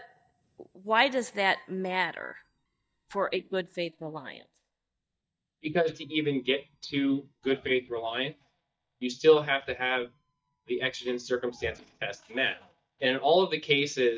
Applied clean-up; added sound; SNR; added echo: neural mask model DeepFilterNet 3.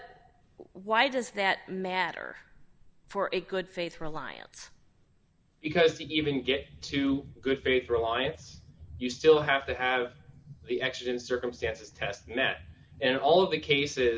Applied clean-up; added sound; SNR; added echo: none; none; none; none.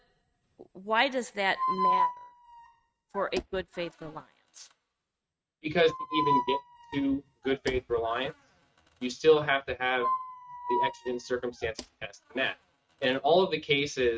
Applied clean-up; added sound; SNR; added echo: neural mask model RNNoise.